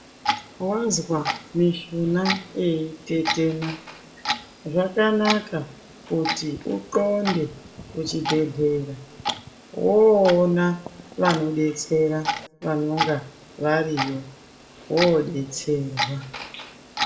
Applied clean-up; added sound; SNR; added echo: none; Clock; 8 dB; reverberation time 0.6 s.